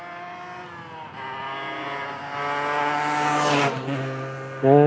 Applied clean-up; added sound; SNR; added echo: none; Motorcycle; 0 dB; none.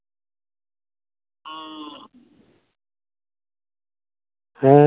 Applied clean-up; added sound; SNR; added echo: none; none; none; none.